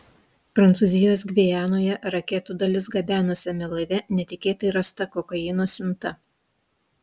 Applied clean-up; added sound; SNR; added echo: none; none; none; none.